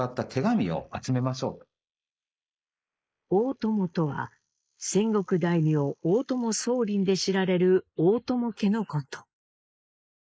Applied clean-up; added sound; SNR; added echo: neural mask model Resemble Enhance denoiser.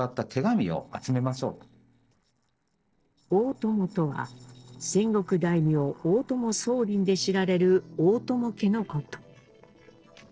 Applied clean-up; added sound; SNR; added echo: neural separator model SepFormer DNS4.